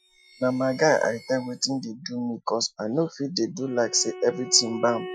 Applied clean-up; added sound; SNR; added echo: classical method Wiener filter.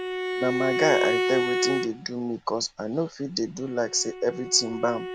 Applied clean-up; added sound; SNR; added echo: none; Bowed string instrument; 2 dB; none.